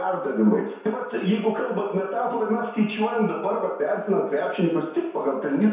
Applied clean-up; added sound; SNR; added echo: none; none; none; reverberation time 0.7 s.